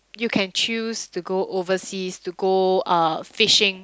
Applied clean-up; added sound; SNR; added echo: none; none; none; none.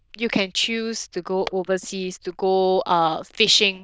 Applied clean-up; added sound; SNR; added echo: neural diffusion model UNIVERSE++.